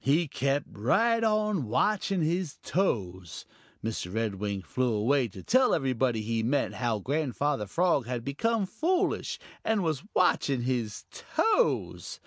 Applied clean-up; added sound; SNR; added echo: none; none; none; none.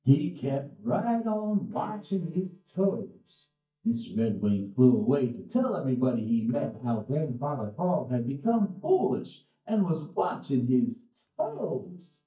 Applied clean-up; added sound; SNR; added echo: neural mask model DeepFilterNet 3.